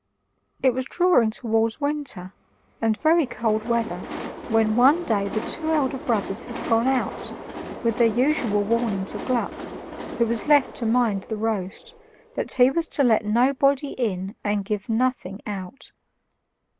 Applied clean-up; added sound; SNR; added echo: none; Train; 13 dB; none.